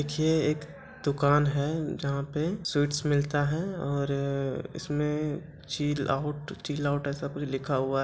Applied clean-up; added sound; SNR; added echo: none; none; none; none.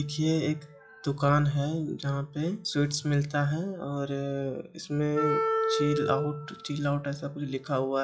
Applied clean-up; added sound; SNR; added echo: classical method log-MMSE.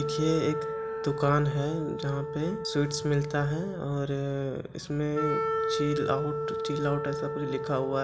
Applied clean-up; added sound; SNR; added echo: none; Wind instrument, woodwind instrument; 4 dB; none.